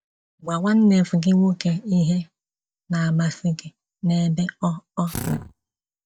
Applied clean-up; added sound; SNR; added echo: neural mask model DeepFilterNet 3.